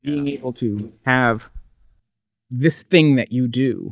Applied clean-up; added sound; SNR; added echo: neural mask model DeepFilterNet 3.